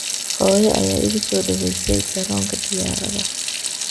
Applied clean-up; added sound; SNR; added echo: none; Sink (filling or washing) / Water tap, faucet; 3 dB; none.